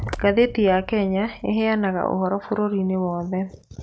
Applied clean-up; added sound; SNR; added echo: none; Boom; 18 dB; none.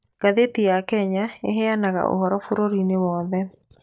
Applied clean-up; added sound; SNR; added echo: neural mask model DeepFilterNet 3.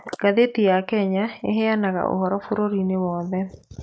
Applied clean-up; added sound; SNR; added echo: neural mask model Resemble Enhance denoiser.